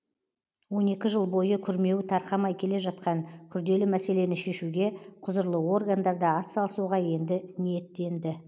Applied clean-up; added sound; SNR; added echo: none; none; none; none.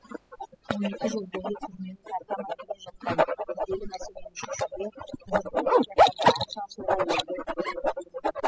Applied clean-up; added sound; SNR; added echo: classical method spectral subtraction.